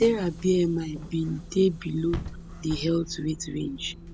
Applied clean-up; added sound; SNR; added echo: none; Bus / Engine; 12 dB; none.